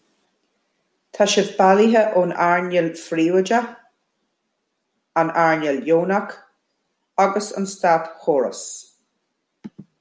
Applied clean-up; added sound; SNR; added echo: none; none; none; none.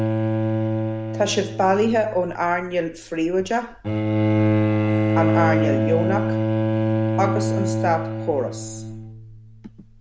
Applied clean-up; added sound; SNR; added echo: none; Bowed string instrument; -3 dB; none.